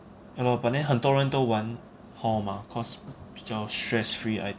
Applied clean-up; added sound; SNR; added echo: none; none; none; none.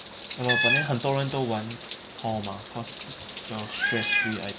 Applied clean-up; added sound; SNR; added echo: none; Meow; 0 dB; none.